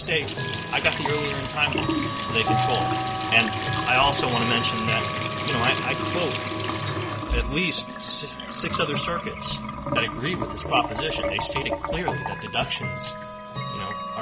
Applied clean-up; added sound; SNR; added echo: none; Chime / Clock + Trickle, dribble / Sink (filling or washing) / Water tap, faucet; 0 dB; none.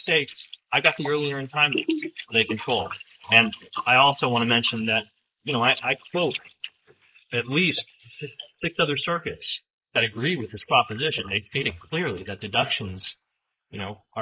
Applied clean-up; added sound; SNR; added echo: neural mask model Resemble Enhance denoiser.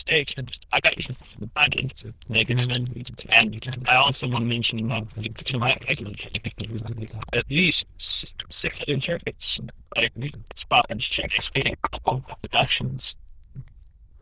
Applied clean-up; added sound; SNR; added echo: neural diffusion model UNIVERSE++.